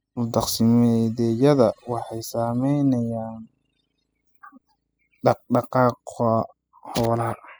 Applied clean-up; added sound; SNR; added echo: classical method spectral subtraction.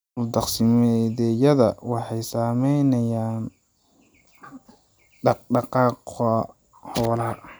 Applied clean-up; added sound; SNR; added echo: none; none; none; none.